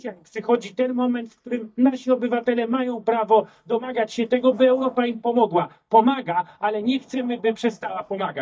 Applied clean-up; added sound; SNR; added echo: neural mask model DeepFilterNet 3.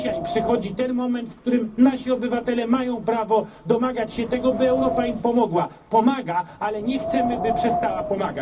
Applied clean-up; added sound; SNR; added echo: none; Wind; 8 dB; reverberation time 0.4 s.